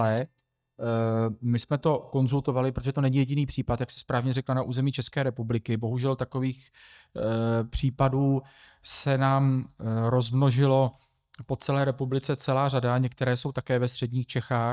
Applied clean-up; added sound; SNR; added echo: neural mask model DeepFilterNet 3.